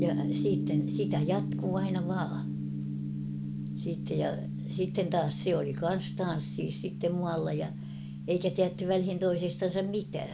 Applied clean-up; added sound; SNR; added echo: none; Gong; 3 dB; none.